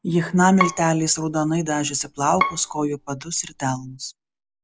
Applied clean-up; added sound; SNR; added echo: none; Bowed string instrument; 8 dB; none.